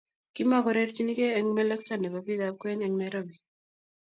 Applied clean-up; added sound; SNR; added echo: none; none; none; none.